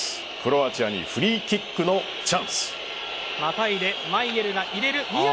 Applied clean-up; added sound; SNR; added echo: none; none; none; none.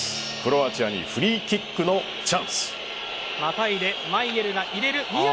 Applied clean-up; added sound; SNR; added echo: none; Percussion; 18 dB; none.